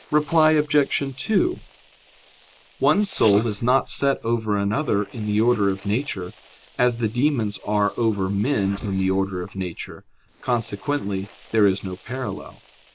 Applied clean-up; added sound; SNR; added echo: neural mask model Resemble Enhance denoiser.